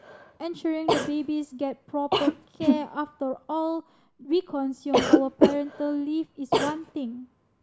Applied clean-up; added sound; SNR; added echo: none; Cough; -1 dB; none.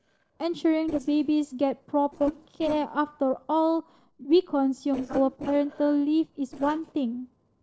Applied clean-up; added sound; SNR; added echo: neural separator model SepFormer DNS4.